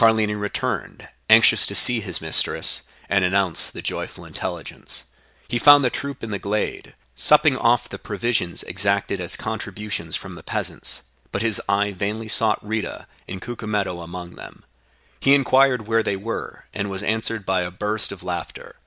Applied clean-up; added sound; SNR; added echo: none; none; none; none.